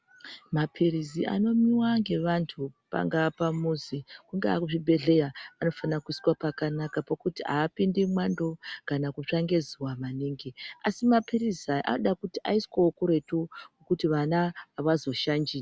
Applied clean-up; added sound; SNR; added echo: none; none; none; none.